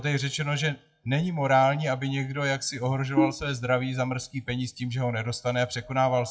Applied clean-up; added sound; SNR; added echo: classical method WPE with log-MMSE.